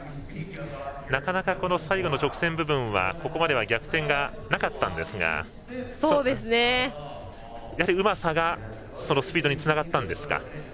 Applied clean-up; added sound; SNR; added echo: none; none; none; none.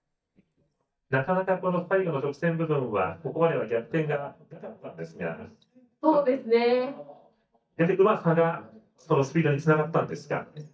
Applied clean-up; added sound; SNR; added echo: neural mask model DeepFilterNet 3.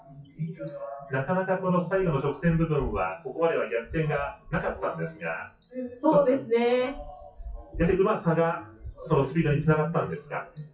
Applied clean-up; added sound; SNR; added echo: classical method WPE with log-MMSE.